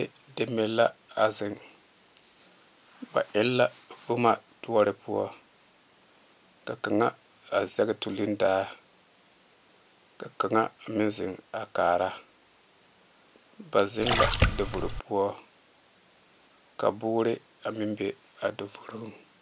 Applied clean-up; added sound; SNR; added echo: none; Splash, splatter; -3 dB; none.